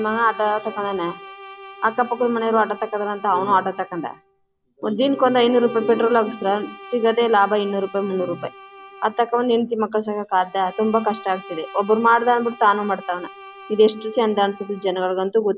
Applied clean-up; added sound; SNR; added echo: none; Bowed string instrument; 19 dB; none.